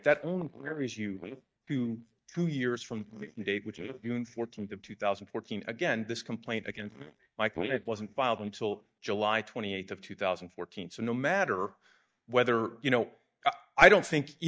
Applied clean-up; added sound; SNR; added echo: neural mask model DeepFilterNet 3.